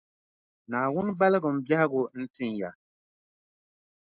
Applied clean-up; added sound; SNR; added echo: neural mask model Resemble Enhance denoiser.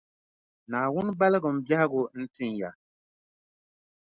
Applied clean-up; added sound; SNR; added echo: none; none; none; none.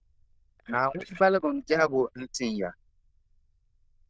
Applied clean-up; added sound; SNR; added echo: neural diffusion model UNIVERSE++.